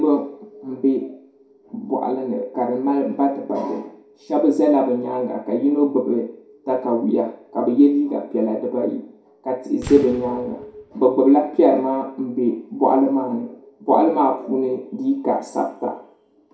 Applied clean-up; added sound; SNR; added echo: none; Fireworks; 18 dB; reverberation time 0.5 s.